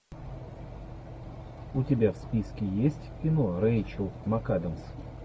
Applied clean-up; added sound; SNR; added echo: none; none; none; none.